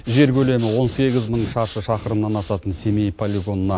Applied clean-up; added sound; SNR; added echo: none; Breathing; 16 dB; none.